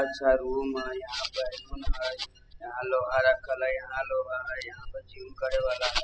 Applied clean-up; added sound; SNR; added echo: classical method spectral subtraction.